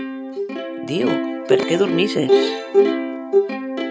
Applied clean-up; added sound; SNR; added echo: none; Plucked string instrument; -5 dB; none.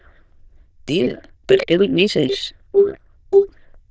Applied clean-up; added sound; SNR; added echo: neural diffusion model UNIVERSE++.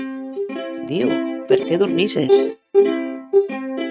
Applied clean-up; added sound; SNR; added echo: neural mask model RNNoise.